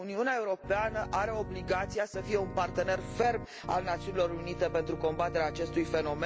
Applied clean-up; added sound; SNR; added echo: none; Organ; 9 dB; none.